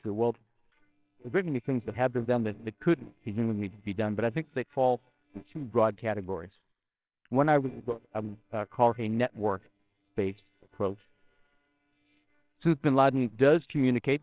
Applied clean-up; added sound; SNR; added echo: neural separator model SepFormer WHAMR!.